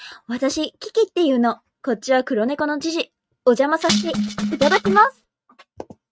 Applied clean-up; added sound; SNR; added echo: neural mask model RNNoise.